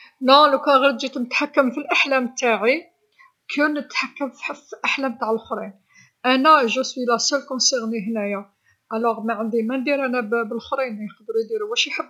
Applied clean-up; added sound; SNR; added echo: none; none; none; none.